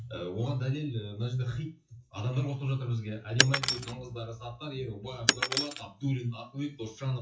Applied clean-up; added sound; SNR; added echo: classical method WPE with log-MMSE.